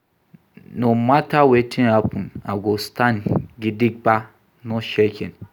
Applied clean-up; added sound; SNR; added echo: none; none; none; none.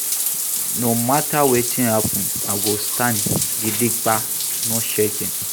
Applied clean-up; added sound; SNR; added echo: none; Bathtub (filling or washing); 0 dB; none.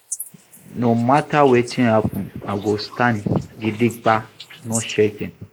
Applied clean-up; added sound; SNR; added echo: neural mask model Resemble Enhance denoiser.